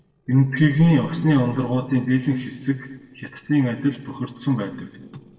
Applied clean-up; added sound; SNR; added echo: neural separator model SepFormer DNS4.